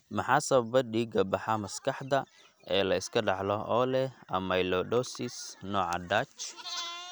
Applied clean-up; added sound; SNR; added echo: none; none; none; none.